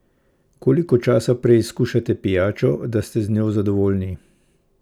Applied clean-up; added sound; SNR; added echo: none; none; none; none.